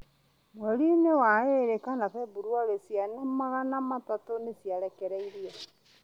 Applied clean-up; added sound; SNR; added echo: none; none; none; none.